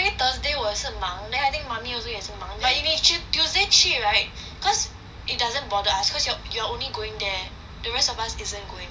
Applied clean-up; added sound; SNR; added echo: none; none; none; none.